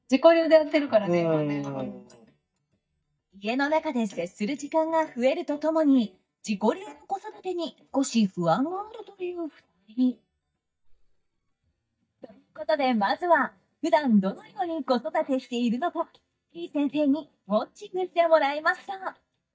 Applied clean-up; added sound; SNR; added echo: neural mask model DeepFilterNet 3.